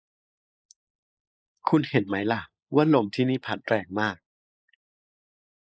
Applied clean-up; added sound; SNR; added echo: neural mask model Resemble Enhance denoiser.